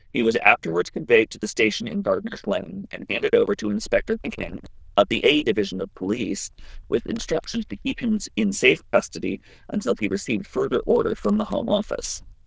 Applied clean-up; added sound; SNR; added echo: neural diffusion model UNIVERSE++.